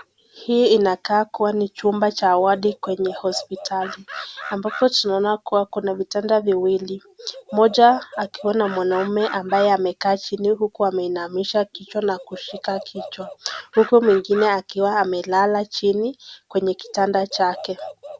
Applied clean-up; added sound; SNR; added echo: none; Animal; 18 dB; none.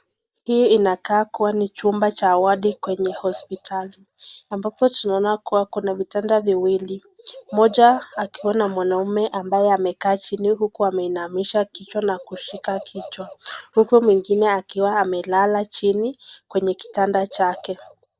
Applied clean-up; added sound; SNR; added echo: neural mask model DeepFilterNet 3.